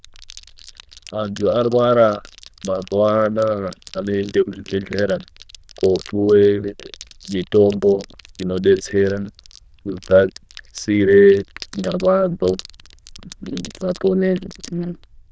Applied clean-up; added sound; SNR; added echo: neural diffusion model UNIVERSE++.